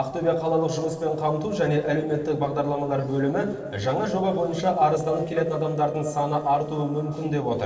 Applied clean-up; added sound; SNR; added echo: neural separator model SepFormer DNS4.